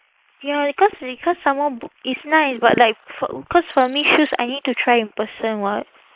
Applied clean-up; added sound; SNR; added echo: neural mask model Resemble Enhance denoiser.